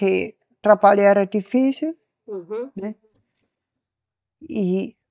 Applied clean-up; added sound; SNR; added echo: neural mask model DeepFilterNet 3.